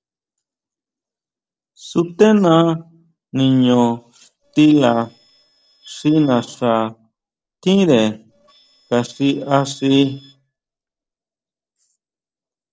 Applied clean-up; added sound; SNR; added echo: neural separator model SepFormer DNS4.